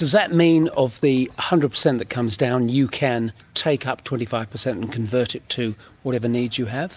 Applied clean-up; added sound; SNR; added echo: none; none; none; none.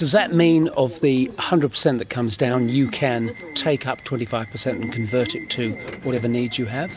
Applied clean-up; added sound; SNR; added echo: none; Subway, metro, underground / Alarm; 15 dB; none.